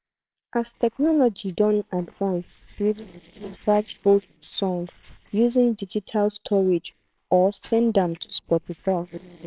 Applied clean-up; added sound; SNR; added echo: neural separator model SepFormer WHAMR!.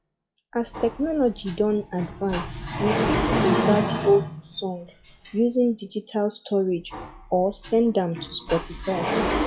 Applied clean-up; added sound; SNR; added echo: classical method WPE with log-MMSE.